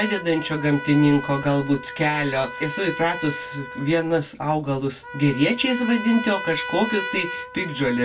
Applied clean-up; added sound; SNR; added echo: none; Trumpet; 10 dB; reverberation time 0.2 s.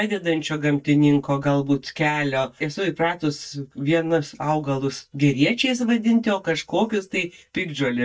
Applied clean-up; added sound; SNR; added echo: neural mask model DeepFilterNet 3.